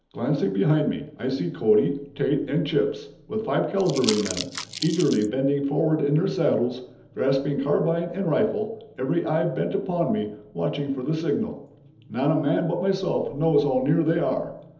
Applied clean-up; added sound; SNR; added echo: none; Crumpling, crinkling; 9 dB; reverberation time 1.2 s.